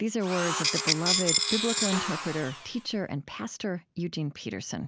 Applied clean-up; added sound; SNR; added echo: none; Tools; -2 dB; none.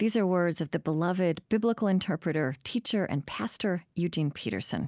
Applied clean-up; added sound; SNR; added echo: none; none; none; none.